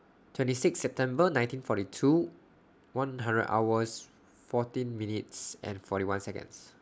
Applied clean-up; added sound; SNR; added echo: none; none; none; none.